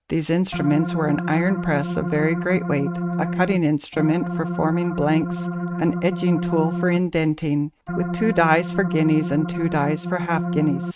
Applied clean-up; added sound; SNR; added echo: neural mask model RNNoise.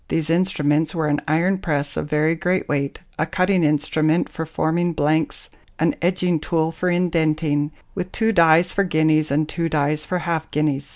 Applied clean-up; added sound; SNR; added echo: none; none; none; none.